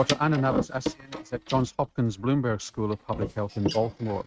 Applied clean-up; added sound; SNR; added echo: neural mask model RNNoise.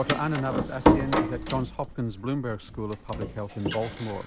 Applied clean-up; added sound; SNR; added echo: none; Door; -2 dB; none.